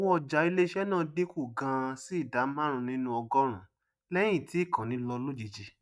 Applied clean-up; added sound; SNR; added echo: neural mask model DeepFilterNet 3.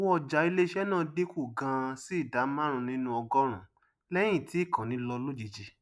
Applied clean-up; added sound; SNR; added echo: neural mask model Resemble Enhance denoiser.